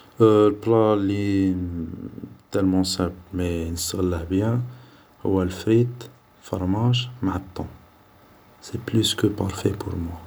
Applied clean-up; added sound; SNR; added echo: none; none; none; none.